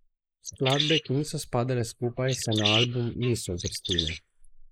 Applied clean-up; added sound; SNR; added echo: neural mask model Resemble Enhance denoiser.